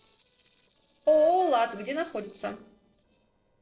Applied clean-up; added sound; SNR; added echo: neural separator model SepFormer DNS4.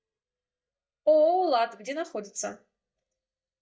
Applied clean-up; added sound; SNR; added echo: neural mask model DeepFilterNet 3.